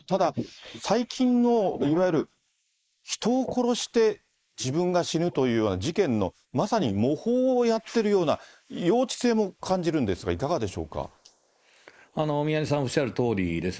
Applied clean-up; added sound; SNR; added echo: neural mask model Resemble Enhance denoiser.